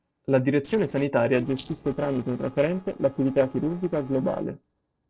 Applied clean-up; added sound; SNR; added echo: neural separator model SepFormer DNS4.